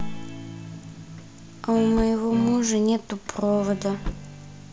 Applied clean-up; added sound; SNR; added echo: none; Slam / Car + Guitar; 11 dB; none.